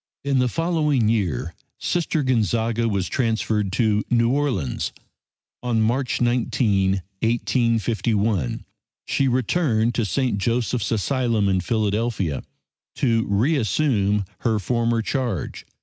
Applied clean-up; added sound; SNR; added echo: none; none; none; none.